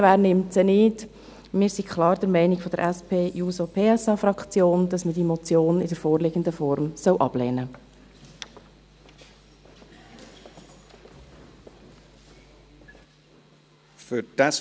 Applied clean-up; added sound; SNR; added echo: none; none; none; none.